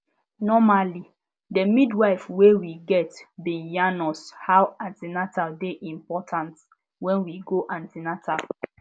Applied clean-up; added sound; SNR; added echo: none; none; none; none.